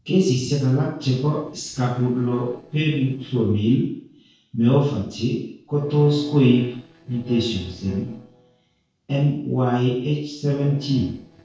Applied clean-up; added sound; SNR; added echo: neural separator model SepFormer DNS4.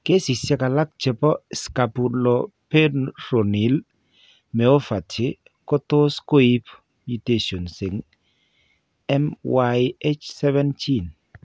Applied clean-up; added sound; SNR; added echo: none; none; none; none.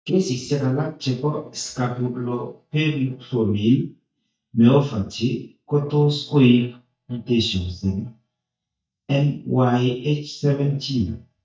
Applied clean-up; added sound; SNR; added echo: neural mask model DeepFilterNet 3.